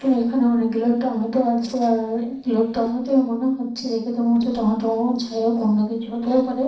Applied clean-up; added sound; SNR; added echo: neural separator model SepFormer DNS4.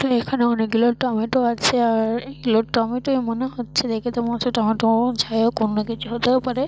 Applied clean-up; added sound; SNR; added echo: none; none; none; none.